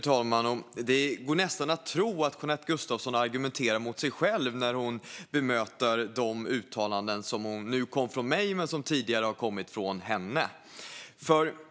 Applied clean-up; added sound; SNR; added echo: none; none; none; none.